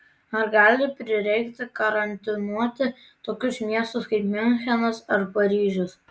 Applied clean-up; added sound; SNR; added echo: none; none; none; none.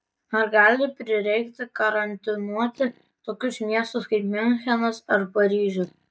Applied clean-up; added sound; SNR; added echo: neural mask model DeepFilterNet 3.